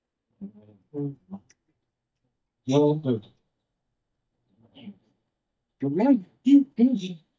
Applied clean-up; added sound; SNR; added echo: neural mask model DeepFilterNet 3.